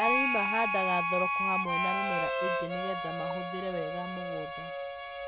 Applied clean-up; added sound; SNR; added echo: none; Harmonica; -4 dB; none.